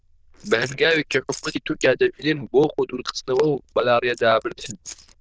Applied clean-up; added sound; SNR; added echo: neural diffusion model UNIVERSE++.